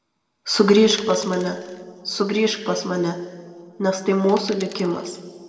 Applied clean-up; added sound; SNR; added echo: neural separator model SepFormer DNS4.